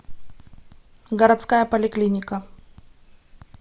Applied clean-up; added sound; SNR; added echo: none; none; none; none.